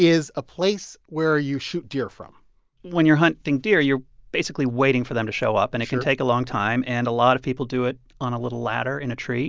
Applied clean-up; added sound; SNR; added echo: none; none; none; none.